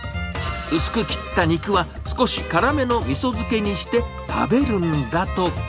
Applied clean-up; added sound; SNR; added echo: none; none; none; none.